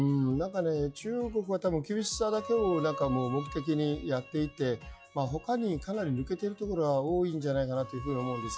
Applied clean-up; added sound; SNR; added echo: classical method log-MMSE.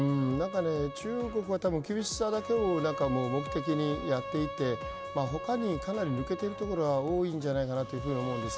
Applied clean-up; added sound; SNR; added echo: none; Bowed string instrument; 10 dB; none.